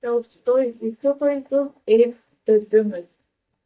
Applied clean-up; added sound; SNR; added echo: neural mask model DeepFilterNet 3.